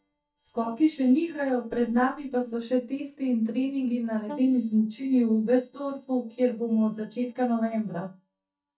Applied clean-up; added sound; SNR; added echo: neural mask model DeepFilterNet 3.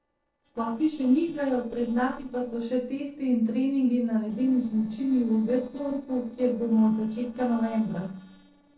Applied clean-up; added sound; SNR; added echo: neural separator model SepFormer DNS4.